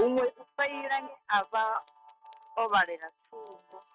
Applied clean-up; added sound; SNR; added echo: neural mask model RNNoise.